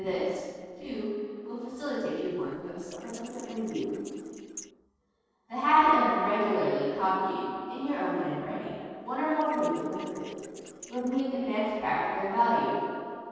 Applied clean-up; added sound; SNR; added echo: neural separator model SepFormer DNS4.